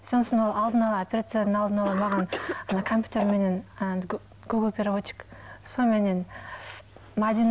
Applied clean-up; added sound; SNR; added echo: none; Cough; 15 dB; none.